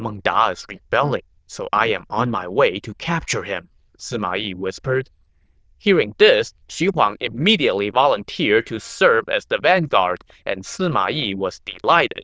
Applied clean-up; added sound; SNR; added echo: neural diffusion model UNIVERSE++.